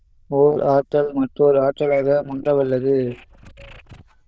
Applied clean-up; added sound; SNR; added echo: neural diffusion model UNIVERSE++.